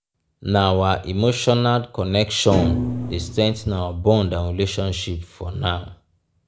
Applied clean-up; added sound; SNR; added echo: none; Thump, thud; 4 dB; none.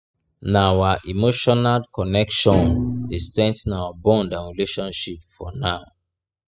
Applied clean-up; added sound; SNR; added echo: classical method spectral subtraction.